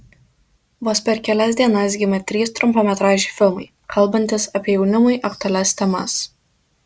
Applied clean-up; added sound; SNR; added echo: none; none; none; none.